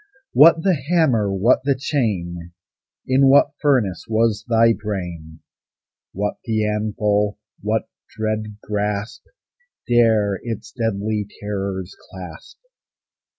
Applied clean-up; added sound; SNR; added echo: none; none; none; none.